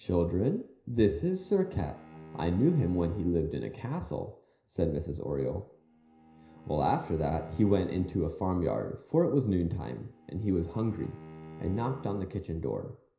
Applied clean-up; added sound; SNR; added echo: none; Bowed string instrument; 19 dB; reverberation time 0.5 s.